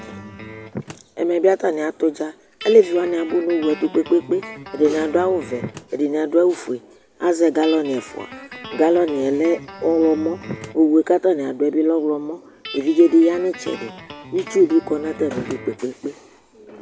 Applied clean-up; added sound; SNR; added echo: none; Guitar + Slam; 17 dB; none.